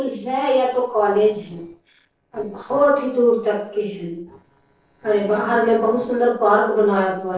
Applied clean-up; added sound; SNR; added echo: neural separator model SepFormer DNS4.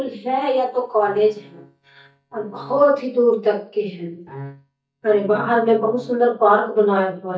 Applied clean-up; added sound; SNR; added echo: neural mask model DeepFilterNet 3.